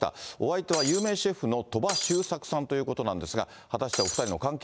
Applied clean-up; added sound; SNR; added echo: none; Shatter; 3 dB; none.